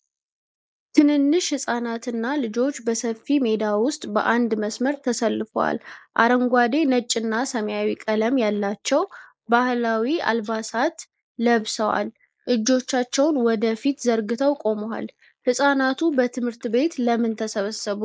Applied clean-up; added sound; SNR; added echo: neural mask model Resemble Enhance denoiser.